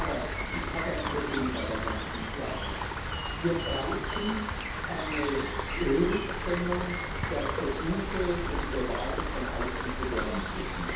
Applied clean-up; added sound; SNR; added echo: none; Rain; -1 dB; reverberation time 0.8 s.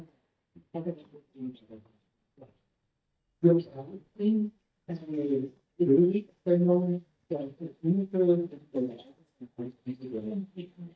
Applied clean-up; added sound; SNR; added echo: neural mask model DeepFilterNet 3.